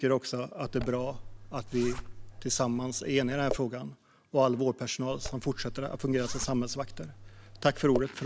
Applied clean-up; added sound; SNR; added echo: none; Zipper (clothing); 8 dB; none.